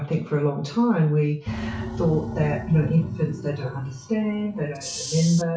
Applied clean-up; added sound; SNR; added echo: classical method WPE with log-MMSE.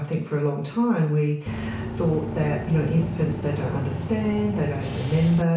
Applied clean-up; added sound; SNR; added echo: none; Bus / Engine; 6 dB; reverberation time 0.6 s.